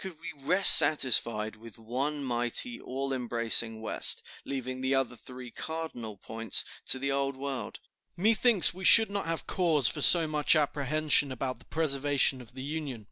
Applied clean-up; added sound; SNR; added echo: none; none; none; none.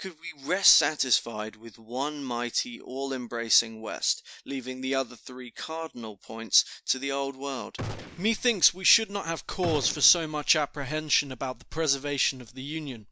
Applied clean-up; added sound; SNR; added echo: none; Gunshot, gunfire; 11 dB; none.